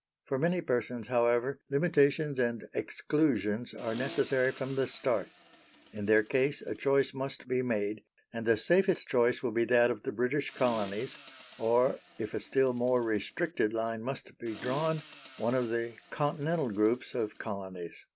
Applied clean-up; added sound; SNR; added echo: none; Accelerating, revving, vroom; 19 dB; none.